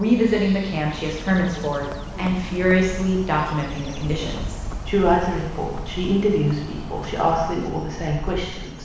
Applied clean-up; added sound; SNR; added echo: none; Bird; 9 dB; reverberation time 0.9 s.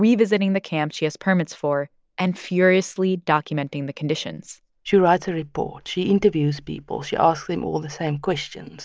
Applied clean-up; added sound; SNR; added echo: none; none; none; none.